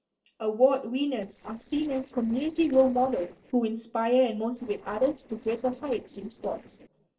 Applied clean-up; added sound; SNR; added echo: neural separator model SepFormer DNS4.